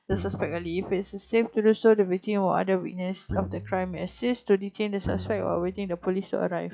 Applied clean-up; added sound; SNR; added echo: classical method log-MMSE.